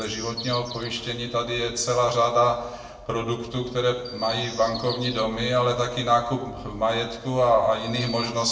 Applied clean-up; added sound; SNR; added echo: none; Chirp, tweet; 16 dB; reverberation time 0.8 s.